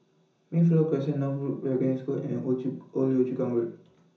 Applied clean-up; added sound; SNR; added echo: none; none; none; reverberation time 0.7 s.